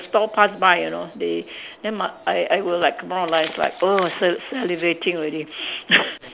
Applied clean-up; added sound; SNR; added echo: none; Crumpling, crinkling; 20 dB; none.